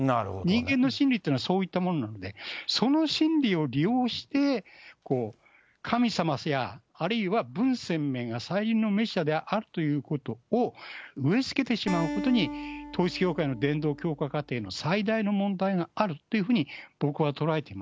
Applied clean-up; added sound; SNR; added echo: none; Acoustic guitar; 11 dB; none.